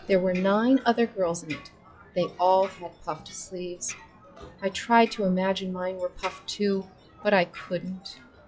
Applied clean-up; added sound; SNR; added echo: classical method log-MMSE.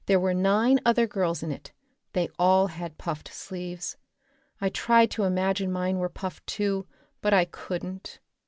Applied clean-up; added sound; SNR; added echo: none; none; none; none.